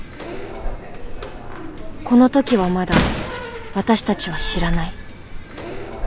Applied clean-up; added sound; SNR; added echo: none; Slam; 4 dB; none.